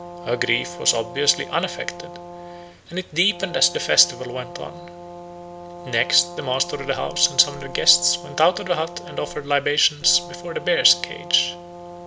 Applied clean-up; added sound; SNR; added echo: none; Brass instrument; 14 dB; none.